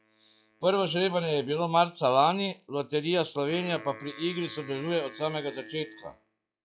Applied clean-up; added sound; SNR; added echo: classical method log-MMSE.